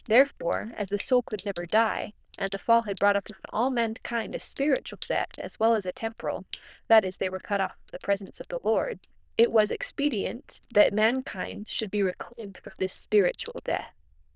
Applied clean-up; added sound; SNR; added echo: neural diffusion model UNIVERSE++.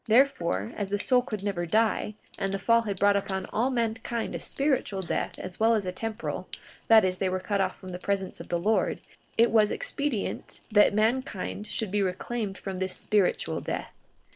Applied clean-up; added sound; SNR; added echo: neural mask model Resemble Enhance denoiser.